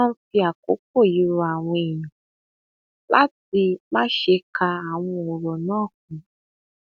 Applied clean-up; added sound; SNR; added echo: none; none; none; none.